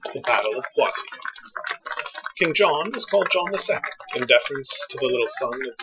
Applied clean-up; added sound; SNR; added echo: classical method Wiener filter.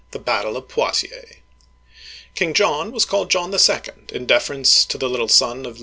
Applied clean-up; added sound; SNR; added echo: none; none; none; none.